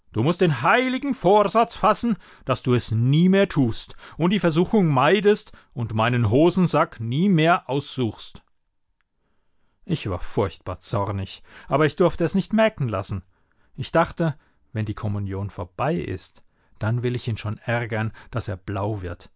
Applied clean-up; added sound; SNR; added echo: none; none; none; none.